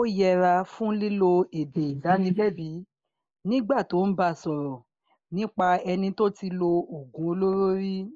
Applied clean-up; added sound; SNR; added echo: neural mask model Resemble Enhance denoiser.